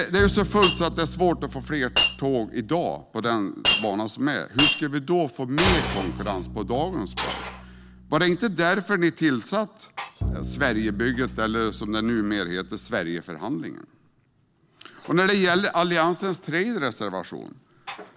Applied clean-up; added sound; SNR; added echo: none; Shatter + Bowed string instrument; 5 dB; none.